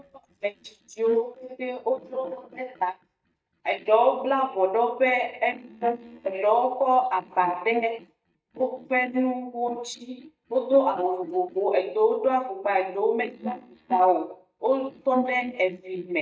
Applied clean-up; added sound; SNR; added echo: neural mask model DeepFilterNet 3.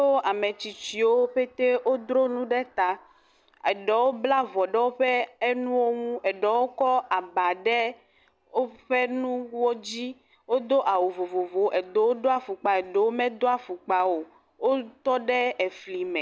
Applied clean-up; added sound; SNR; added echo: none; none; none; none.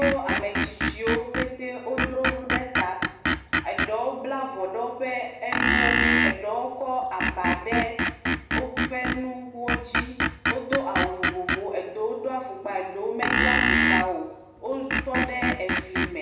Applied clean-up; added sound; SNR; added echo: none; Screech; -3 dB; reverberation time 0.9 s.